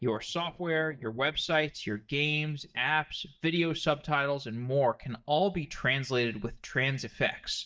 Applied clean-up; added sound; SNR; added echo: neural mask model DeepFilterNet 3.